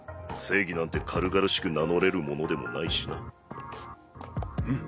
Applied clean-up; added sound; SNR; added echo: none; none; none; none.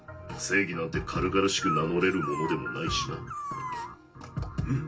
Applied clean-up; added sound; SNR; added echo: none; Dog; 6 dB; reverberation time 0.2 s.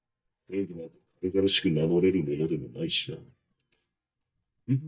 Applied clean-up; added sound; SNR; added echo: neural mask model DeepFilterNet 3.